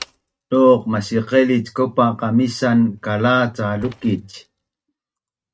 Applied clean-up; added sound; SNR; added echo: neural mask model RNNoise.